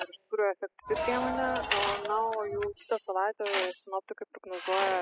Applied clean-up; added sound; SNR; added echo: classical method spectral subtraction.